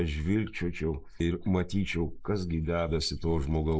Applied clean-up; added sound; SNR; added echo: neural mask model Resemble Enhance denoiser.